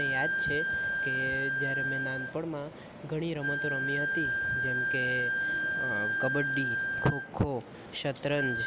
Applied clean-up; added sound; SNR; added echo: none; Wind instrument, woodwind instrument; -3 dB; none.